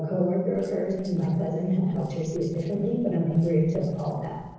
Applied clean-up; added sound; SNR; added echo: neural separator model SepFormer DNS4.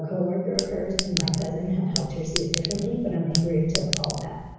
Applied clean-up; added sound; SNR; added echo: none; Chink, clink; 5 dB; reverberation time 1.1 s.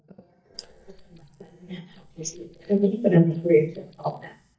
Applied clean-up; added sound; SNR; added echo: neural mask model DeepFilterNet 3.